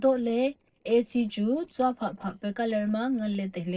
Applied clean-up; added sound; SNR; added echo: neural separator model SepFormer DNS4.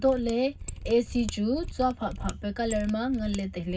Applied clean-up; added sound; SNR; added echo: none; Mechanisms; 11 dB; reverberation time 0.4 s.